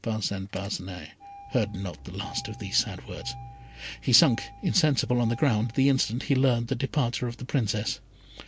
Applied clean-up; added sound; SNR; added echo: none; Engine starting; 19 dB; none.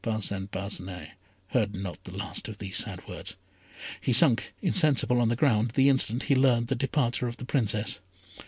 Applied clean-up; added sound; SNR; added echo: none; none; none; none.